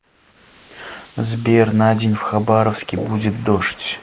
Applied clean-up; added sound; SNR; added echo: neural mask model Resemble Enhance denoiser.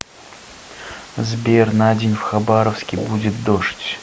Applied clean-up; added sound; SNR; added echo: none; none; none; none.